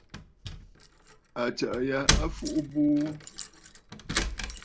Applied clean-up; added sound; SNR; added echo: none; Keys jangling; 2 dB; none.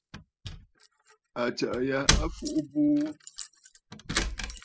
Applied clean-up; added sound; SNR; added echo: classical method spectral subtraction.